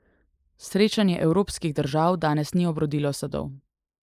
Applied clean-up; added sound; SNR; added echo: neural mask model Resemble Enhance denoiser.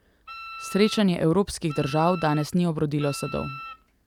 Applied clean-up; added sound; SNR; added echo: none; Wind instrument, woodwind instrument; 15 dB; none.